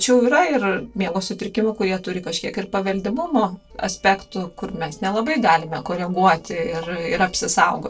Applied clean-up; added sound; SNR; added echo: neural separator model SepFormer DNS4.